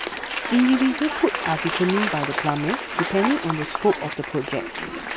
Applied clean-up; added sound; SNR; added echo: none; Applause / Crowd; 5 dB; none.